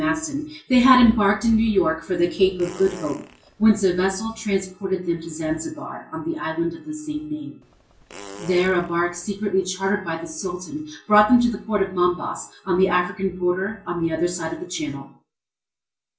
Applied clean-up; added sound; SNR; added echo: none; Fart; 19 dB; reverberation time 0.3 s.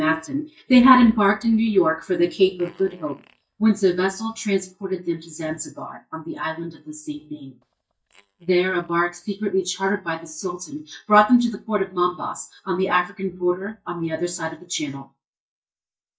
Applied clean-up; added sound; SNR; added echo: neural mask model DeepFilterNet 3.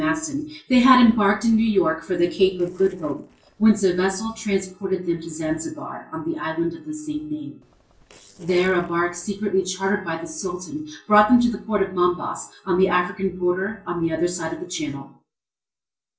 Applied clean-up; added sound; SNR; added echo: neural separator model SepFormer DNS4.